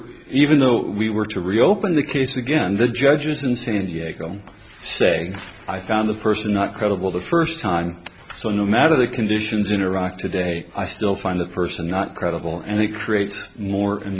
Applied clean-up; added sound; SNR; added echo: none; none; none; none.